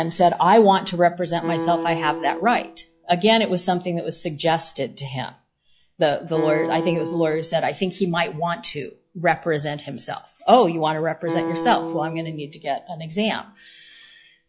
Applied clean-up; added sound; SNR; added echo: classical method log-MMSE.